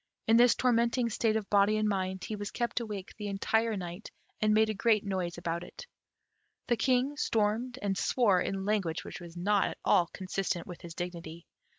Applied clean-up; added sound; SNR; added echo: none; none; none; none.